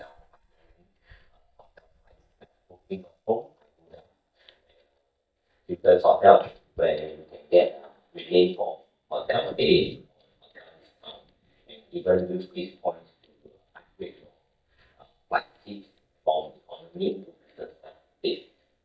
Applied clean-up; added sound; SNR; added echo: neural mask model DeepFilterNet 3.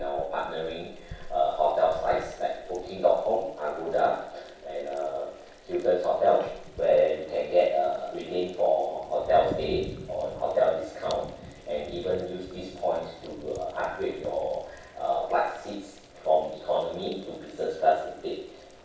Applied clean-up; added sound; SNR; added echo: none; Thunder; 18 dB; reverberation time 0.7 s.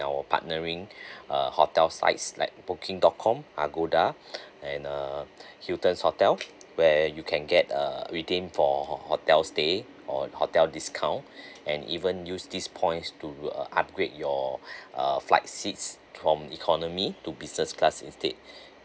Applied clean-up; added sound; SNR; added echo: none; none; none; none.